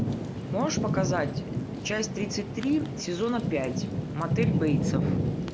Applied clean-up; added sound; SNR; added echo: none; Thunder / Rain; -1 dB; none.